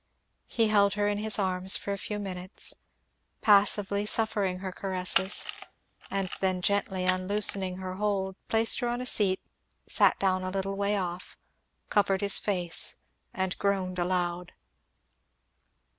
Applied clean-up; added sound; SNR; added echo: none; Camera; 9 dB; none.